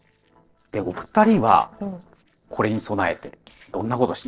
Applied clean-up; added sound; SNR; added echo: neural separator model SepFormer DNS4.